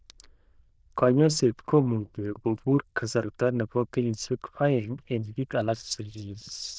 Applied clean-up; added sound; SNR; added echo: neural diffusion model UNIVERSE++.